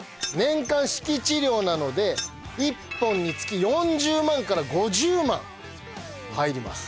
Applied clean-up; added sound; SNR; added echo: none; Keys jangling; 14 dB; none.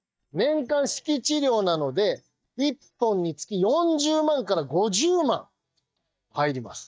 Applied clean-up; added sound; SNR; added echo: neural mask model DeepFilterNet 3.